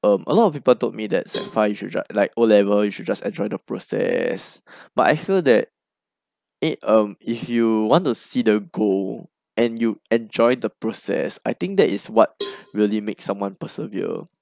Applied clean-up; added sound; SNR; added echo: none; Cowbell; 19 dB; none.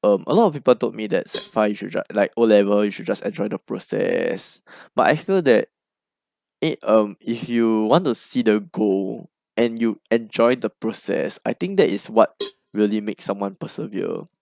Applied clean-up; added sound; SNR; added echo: neural mask model RNNoise.